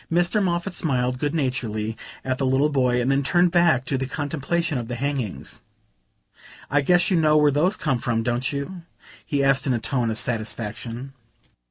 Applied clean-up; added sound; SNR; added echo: none; none; none; none.